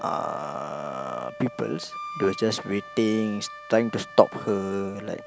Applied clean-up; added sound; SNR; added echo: none; Wind instrument, woodwind instrument; 14 dB; none.